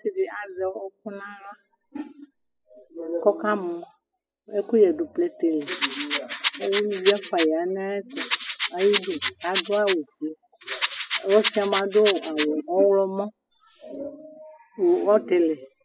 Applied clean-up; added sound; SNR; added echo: classical method spectral subtraction.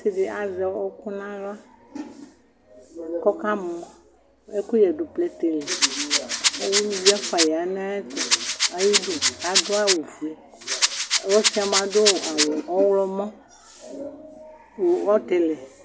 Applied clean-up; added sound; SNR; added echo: none; Rattle; -2 dB; none.